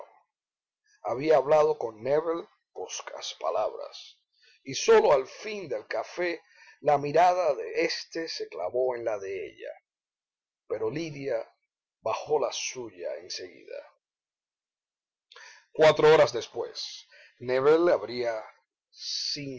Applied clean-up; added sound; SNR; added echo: none; none; none; none.